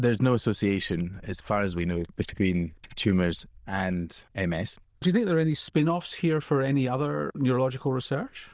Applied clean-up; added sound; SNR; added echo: neural diffusion model UNIVERSE++.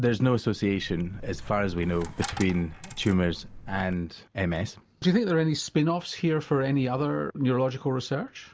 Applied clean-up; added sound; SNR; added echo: none; Coin (dropping); 14 dB; none.